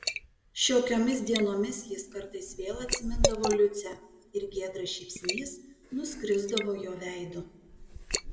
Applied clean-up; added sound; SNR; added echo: none; Liquid; 5 dB; reverberation time 0.5 s.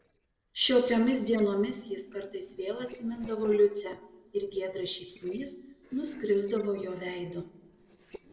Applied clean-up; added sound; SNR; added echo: neural separator model SepFormer DNS4.